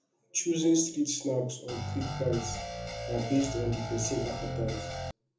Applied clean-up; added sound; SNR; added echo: none; Guitar; 4 dB; reverberation time 0.6 s.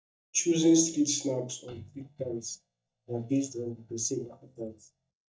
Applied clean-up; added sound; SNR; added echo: neural mask model DeepFilterNet 3.